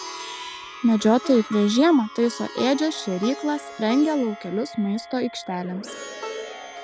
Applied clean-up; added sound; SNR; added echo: none; Plucked string instrument + Musical instrument; 13 dB; none.